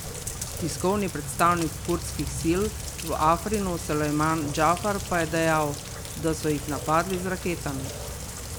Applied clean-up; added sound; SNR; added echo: none; Rain; 7 dB; none.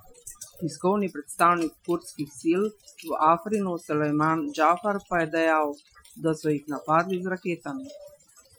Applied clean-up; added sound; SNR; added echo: classical method Wiener filter.